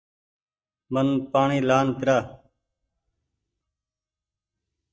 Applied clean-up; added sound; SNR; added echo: neural mask model DeepFilterNet 3.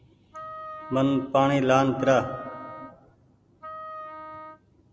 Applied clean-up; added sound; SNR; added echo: none; Wind instrument, woodwind instrument; 15 dB; none.